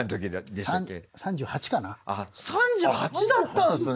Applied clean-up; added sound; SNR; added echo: neural mask model Resemble Enhance denoiser.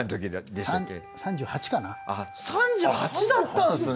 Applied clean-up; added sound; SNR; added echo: none; Wind instrument, woodwind instrument; 17 dB; none.